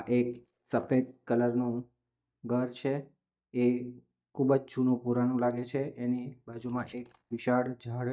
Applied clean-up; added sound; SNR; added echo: neural mask model DeepFilterNet 3.